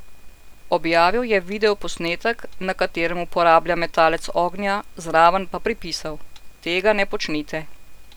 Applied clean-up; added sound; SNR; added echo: none; none; none; none.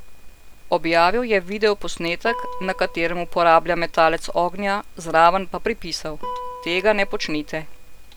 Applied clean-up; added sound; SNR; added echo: none; Guitar; 18 dB; none.